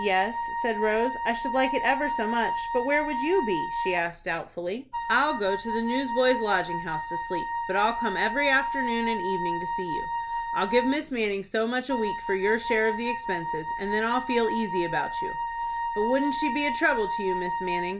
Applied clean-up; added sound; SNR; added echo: none; Wind instrument, woodwind instrument; 3 dB; none.